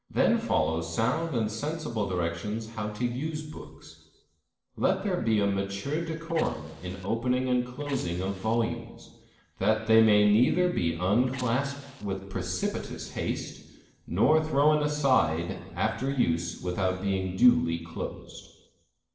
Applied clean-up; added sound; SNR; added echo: neural separator model SepFormer DNS4.